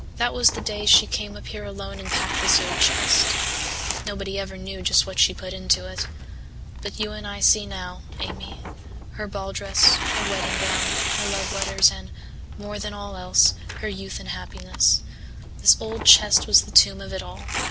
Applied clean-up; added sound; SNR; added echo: none; Tearing; 6 dB; none.